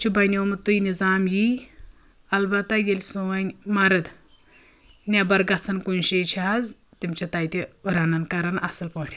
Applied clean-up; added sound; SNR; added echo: none; none; none; none.